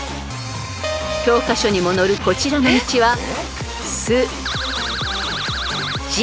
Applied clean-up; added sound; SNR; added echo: none; none; none; none.